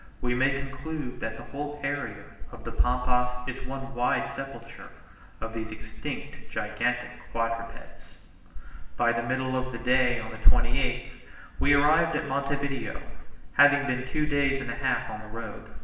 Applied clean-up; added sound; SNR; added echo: none; none; none; reverberation time 1.0 s.